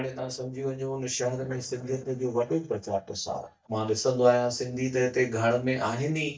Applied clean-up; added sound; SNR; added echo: neural mask model DeepFilterNet 3.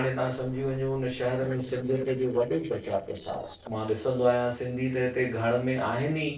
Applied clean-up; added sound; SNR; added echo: neural separator model SepFormer DNS4.